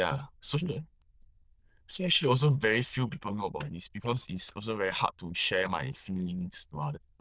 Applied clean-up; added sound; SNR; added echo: neural diffusion model UNIVERSE++.